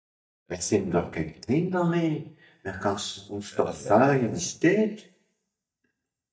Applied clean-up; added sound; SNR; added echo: neural mask model DeepFilterNet 3.